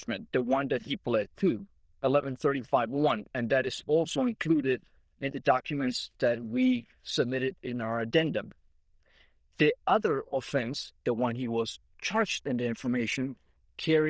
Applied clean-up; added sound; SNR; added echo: neural diffusion model UNIVERSE++.